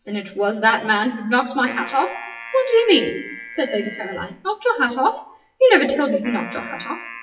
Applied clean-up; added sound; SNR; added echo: classical method WPE with log-MMSE.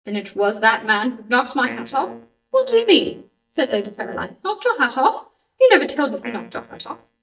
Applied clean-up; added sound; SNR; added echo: neural mask model DeepFilterNet 3.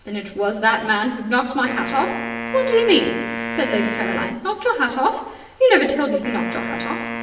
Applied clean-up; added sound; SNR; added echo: none; Wind instrument, woodwind instrument; 9 dB; reverberation time 1.0 s.